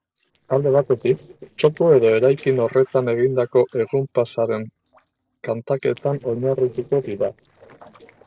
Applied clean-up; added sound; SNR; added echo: neural separator model SepFormer DNS4.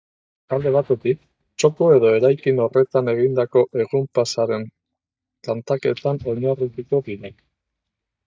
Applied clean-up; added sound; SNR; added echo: neural mask model DeepFilterNet 3.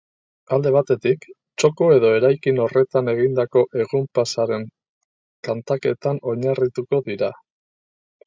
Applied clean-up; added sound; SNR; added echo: none; none; none; none.